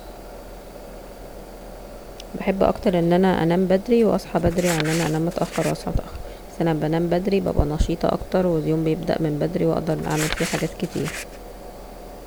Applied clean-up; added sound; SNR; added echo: none; Crumpling, crinkling; 11 dB; none.